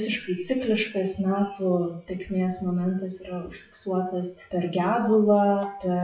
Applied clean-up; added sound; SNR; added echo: classical method WPE with log-MMSE.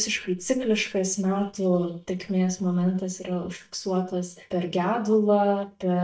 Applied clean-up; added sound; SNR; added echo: neural mask model DeepFilterNet 3.